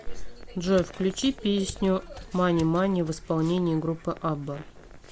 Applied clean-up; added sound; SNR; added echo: none; Mechanisms; 19 dB; none.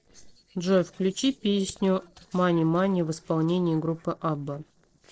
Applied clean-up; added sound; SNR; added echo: neural separator model SepFormer DNS4.